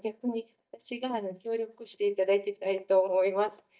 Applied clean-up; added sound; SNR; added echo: neural mask model DeepFilterNet 3.